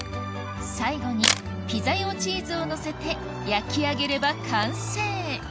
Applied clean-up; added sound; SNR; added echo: none; Camera; 8 dB; none.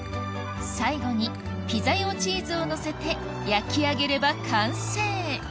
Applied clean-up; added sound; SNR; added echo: none; none; none; none.